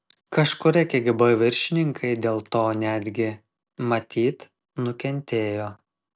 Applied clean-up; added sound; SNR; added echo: none; none; none; none.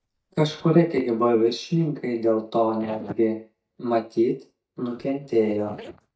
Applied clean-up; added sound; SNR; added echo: neural mask model DeepFilterNet 3.